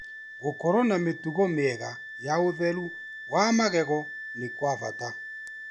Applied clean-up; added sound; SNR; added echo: none; Wind instrument, woodwind instrument; 12 dB; none.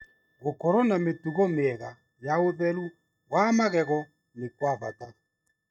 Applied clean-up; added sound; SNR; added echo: neural mask model RNNoise.